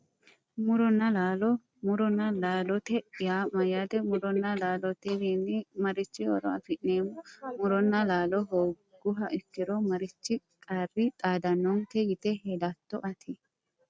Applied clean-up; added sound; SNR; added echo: none; none; none; none.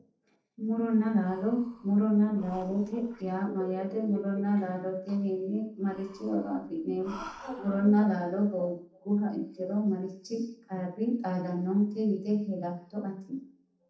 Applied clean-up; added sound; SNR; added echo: neural separator model SepFormer DNS4.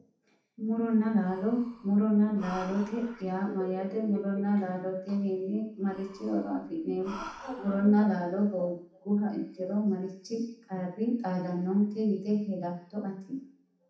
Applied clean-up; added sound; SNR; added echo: none; Breathing; 20 dB; reverberation time 0.7 s.